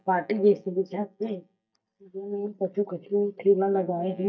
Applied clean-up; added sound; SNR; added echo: neural mask model DeepFilterNet 3.